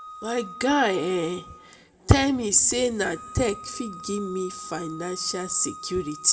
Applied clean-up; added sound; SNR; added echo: none; Wind instrument, woodwind instrument; 17 dB; reverberation time 0.9 s.